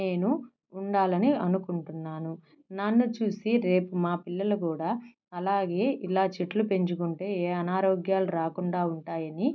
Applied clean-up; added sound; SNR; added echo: none; none; none; none.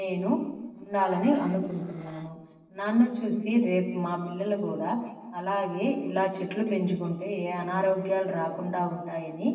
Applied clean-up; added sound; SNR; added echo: neural separator model SepFormer DNS4.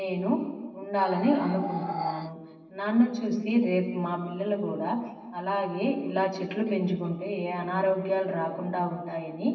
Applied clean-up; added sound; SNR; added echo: none; Animal; 7 dB; reverberation time 1.4 s.